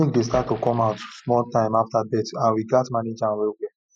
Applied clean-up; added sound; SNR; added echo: classical method Wiener filter.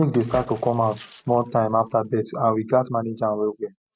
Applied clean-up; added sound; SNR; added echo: neural mask model RNNoise.